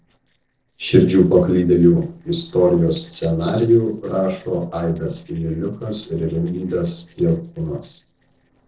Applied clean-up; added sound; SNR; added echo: neural separator model SepFormer DNS4.